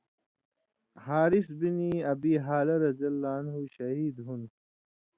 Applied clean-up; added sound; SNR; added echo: none; none; none; none.